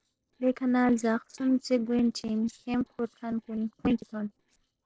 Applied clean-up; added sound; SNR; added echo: neural separator model SepFormer DNS4.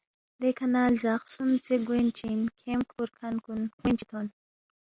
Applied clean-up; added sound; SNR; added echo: none; none; none; none.